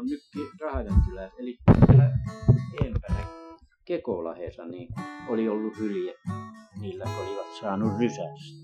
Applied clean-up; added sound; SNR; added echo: classical method Wiener filter.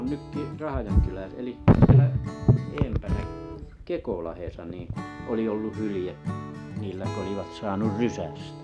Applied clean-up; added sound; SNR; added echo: none; Acoustic guitar / Strum; 11 dB; none.